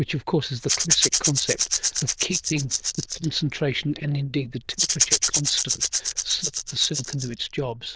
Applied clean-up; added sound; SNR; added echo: neural diffusion model UNIVERSE++.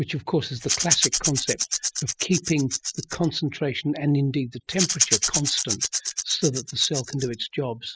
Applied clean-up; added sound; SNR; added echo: classical method spectral subtraction.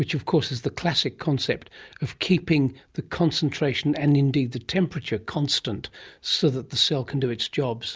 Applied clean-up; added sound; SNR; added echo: none; none; none; none.